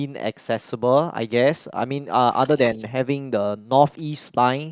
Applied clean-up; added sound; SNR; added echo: neural mask model Resemble Enhance denoiser.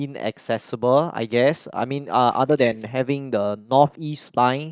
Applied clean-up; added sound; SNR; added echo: neural mask model DeepFilterNet 3.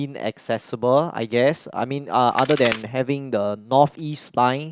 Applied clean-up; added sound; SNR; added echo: none; Crack; 5 dB; none.